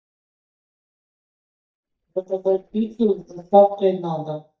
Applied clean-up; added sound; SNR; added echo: neural mask model DeepFilterNet 3.